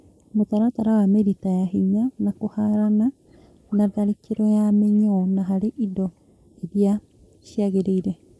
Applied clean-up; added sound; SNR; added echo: neural mask model Resemble Enhance denoiser.